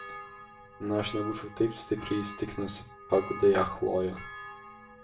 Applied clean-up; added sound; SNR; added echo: none; Church bell; 14 dB; reverberation time 0.3 s.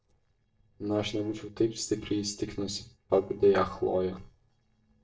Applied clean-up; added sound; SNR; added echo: neural separator model SepFormer DNS4.